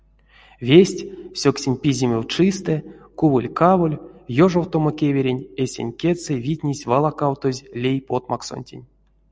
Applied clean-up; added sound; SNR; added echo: none; none; none; none.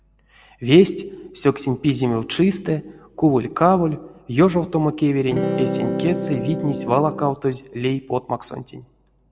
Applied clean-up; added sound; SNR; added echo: none; Electric guitar / Strum; 4 dB; reverberation time 0.8 s.